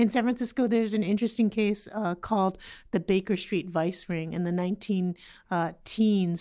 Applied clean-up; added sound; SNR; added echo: none; none; none; none.